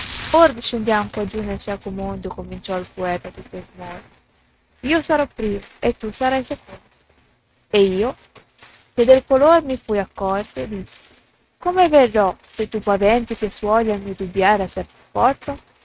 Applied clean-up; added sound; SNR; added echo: neural mask model RNNoise.